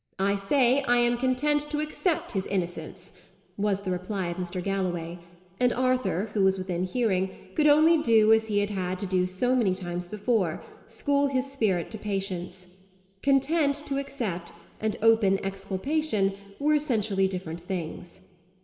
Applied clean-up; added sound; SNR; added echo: none; none; none; reverberation time 1.7 s.